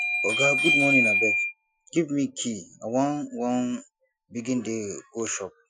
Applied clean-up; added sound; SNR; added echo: classical method Wiener filter.